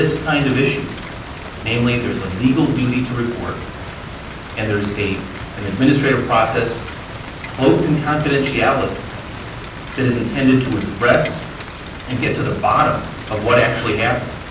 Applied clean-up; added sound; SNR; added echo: none; Rain; 11 dB; reverberation time 0.6 s.